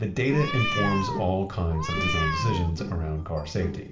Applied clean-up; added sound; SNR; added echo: none; Meow; 4 dB; reverberation time 0.6 s.